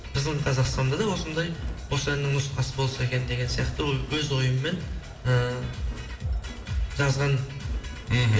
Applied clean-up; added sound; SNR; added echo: none; Crowd; 18 dB; reverberation time 1.6 s.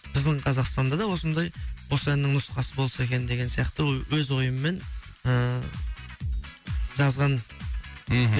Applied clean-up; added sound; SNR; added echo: none; none; none; none.